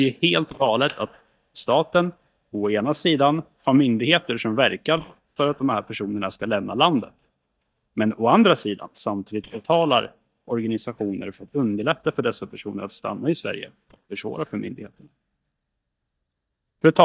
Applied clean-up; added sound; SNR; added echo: neural mask model DeepFilterNet 3.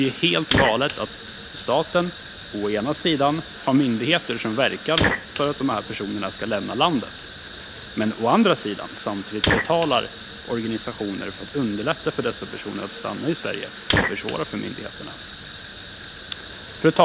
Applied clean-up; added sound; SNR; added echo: none; Fire; 4 dB; none.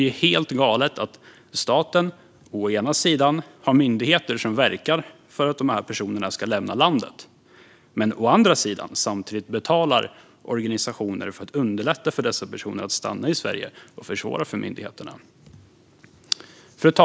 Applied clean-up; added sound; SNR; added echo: none; none; none; none.